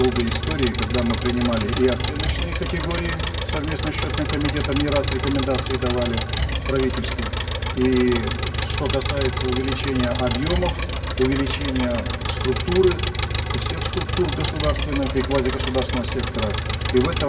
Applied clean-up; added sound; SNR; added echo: none; Engine; 0 dB; reverberation time 2.7 s.